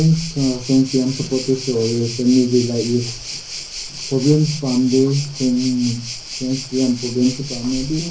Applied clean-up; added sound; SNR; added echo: none; Waves, surf; 11 dB; reverberation time 0.5 s.